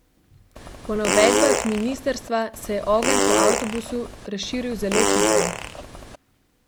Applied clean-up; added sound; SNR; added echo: none; Fart; -2 dB; none.